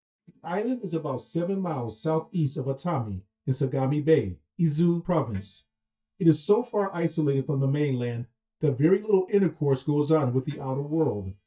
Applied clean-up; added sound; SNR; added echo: neural mask model DeepFilterNet 3.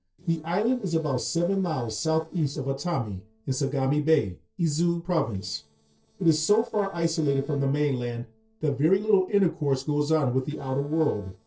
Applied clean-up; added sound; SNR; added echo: neural separator model SepFormer DNS4.